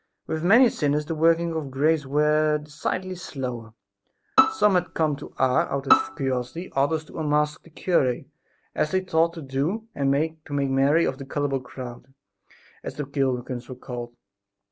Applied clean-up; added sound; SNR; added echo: none; Bowed string instrument; 2 dB; none.